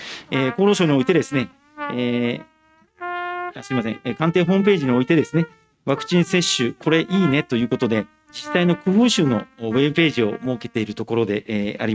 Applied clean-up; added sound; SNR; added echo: neural mask model RNNoise.